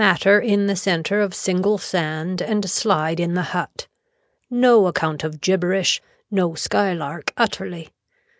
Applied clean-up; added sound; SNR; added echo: none; none; none; none.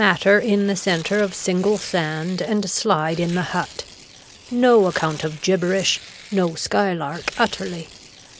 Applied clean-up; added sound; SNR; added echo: none; Tearing; 20 dB; none.